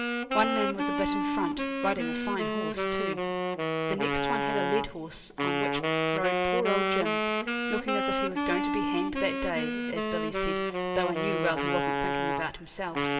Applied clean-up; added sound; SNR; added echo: none; Wind instrument, woodwind instrument; -4 dB; reverberation time 1.5 s.